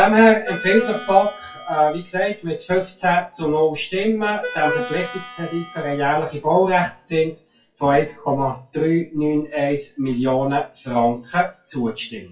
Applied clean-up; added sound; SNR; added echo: classical method WPE with log-MMSE.